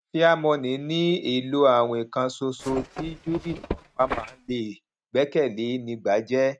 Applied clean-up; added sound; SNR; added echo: neural mask model RNNoise.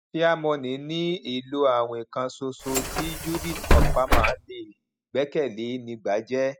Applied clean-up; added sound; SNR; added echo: classical method spectral subtraction.